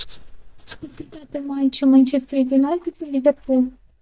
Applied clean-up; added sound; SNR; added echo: neural mask model DeepFilterNet 3.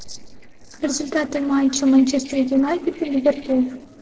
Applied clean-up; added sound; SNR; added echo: neural separator model SepFormer DNS4.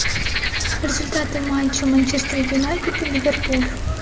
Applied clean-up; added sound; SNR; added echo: none; Frog; 2 dB; reverberation time 1.0 s.